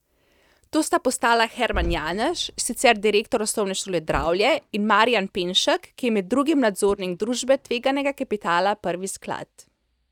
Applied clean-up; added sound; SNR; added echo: neural mask model DeepFilterNet 3.